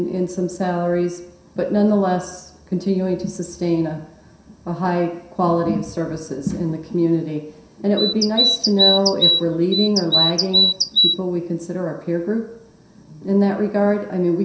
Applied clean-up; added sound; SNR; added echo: none; Bird vocalization, bird call, bird song; -3 dB; reverberation time 0.7 s.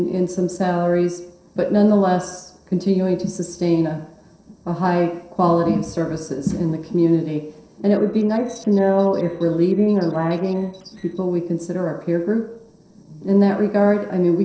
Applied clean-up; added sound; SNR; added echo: neural separator model SepFormer DNS4.